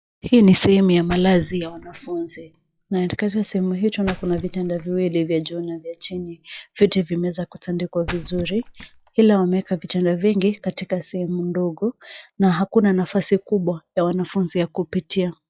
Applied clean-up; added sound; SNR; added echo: classical method log-MMSE.